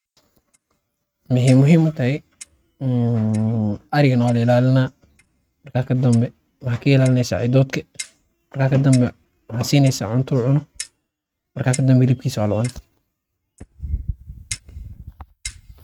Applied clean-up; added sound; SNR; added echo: neural mask model RNNoise.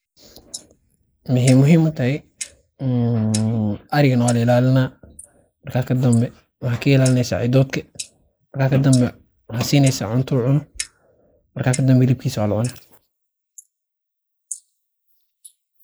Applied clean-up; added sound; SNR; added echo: neural mask model Resemble Enhance denoiser.